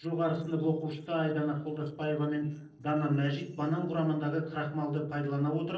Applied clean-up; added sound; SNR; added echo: neural separator model SepFormer DNS4.